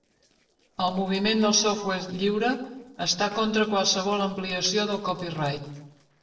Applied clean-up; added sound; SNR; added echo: neural separator model SepFormer DNS4.